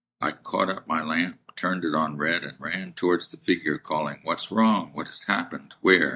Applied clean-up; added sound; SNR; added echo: neural mask model DeepFilterNet 3.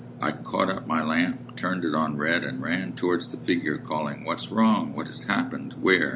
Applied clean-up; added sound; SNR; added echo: none; Engine / Mechanisms; 14 dB; none.